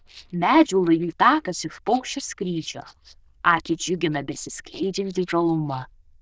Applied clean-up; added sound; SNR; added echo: neural diffusion model UNIVERSE++.